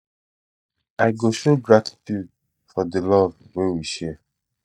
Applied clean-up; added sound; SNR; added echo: neural mask model DeepFilterNet 3.